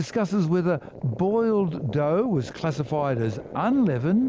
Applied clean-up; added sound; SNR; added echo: none; none; none; none.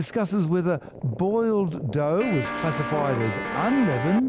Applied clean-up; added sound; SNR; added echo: none; Guitar; 6 dB; none.